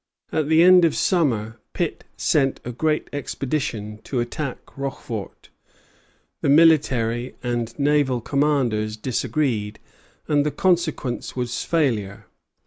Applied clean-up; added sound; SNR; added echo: none; none; none; none.